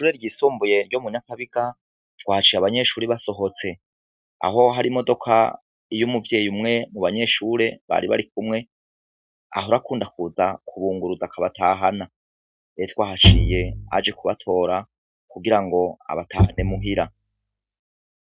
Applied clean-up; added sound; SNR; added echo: neural mask model RNNoise.